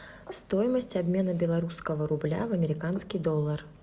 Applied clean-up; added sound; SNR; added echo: none; none; none; none.